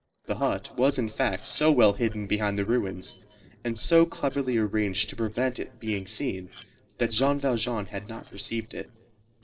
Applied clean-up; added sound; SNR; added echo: neural separator model SepFormer DNS4.